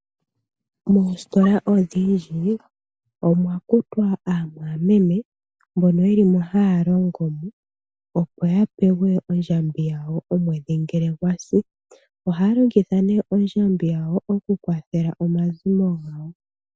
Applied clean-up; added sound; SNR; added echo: none; none; none; none.